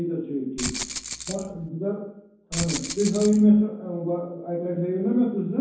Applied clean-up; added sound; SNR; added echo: none; Rattle (instrument); 8 dB; reverberation time 0.9 s.